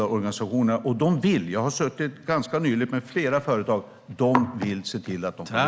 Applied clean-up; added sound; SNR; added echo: none; none; none; none.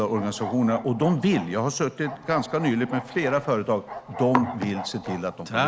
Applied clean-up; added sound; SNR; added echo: none; Bark; 13 dB; none.